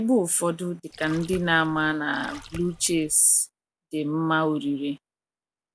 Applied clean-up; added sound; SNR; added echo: none; Splash, splatter; 18 dB; none.